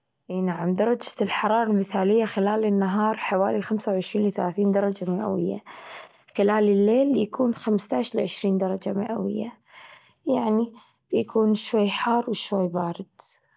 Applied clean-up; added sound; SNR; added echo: none; none; none; none.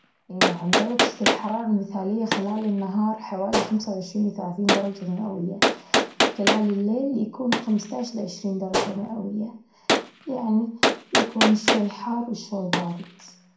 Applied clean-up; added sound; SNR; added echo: none; Gunshot, gunfire; 0 dB; reverberation time 0.5 s.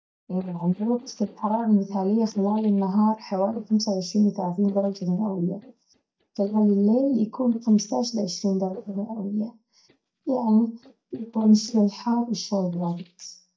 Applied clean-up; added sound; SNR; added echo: neural mask model DeepFilterNet 3.